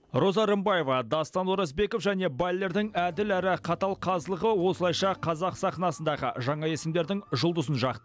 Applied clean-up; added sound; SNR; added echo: none; none; none; none.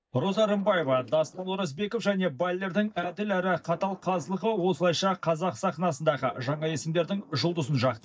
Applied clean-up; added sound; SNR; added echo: neural mask model DeepFilterNet 3.